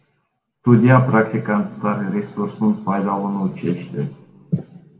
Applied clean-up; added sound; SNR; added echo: none; none; none; reverberation time 1.4 s.